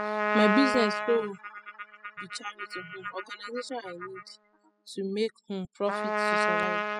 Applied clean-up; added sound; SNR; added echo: classical method spectral subtraction.